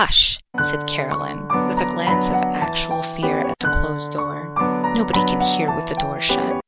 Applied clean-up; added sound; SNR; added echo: none; Piano; -3 dB; none.